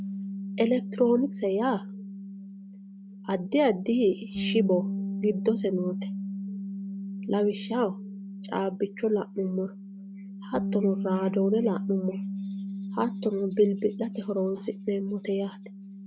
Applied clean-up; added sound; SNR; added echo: none; Bass guitar; 6 dB; none.